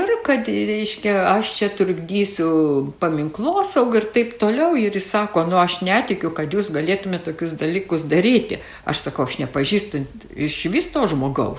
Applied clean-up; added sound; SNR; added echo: none; none; none; none.